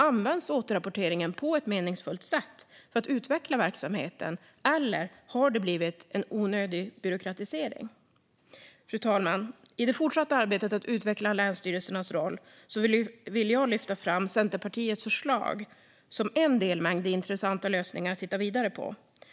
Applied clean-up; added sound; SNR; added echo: none; none; none; none.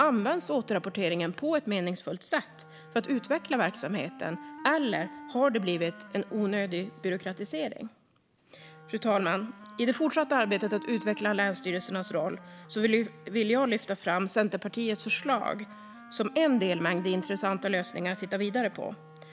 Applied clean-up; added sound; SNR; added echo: none; Wind instrument, woodwind instrument; 18 dB; none.